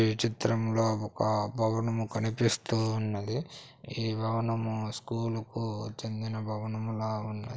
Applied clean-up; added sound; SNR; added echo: none; none; none; none.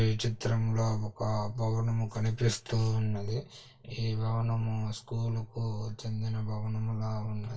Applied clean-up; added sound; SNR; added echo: none; none; none; reverberation time 0.1 s.